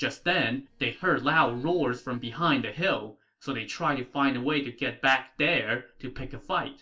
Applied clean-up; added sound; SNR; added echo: neural separator model SepFormer DNS4.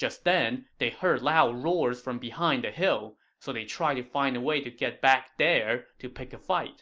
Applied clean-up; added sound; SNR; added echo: none; none; none; none.